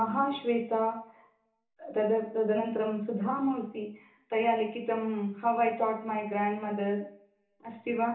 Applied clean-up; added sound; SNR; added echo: none; none; none; reverberation time 0.8 s.